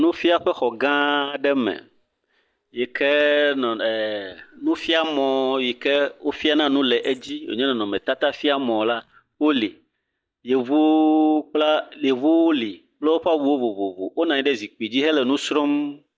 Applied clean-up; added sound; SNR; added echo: neural mask model DeepFilterNet 3.